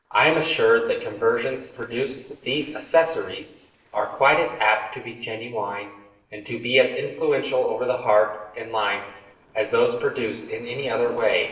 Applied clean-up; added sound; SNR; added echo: neural separator model SepFormer DNS4.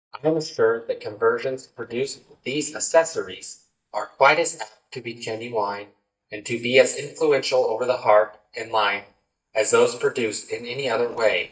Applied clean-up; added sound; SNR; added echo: neural mask model DeepFilterNet 3.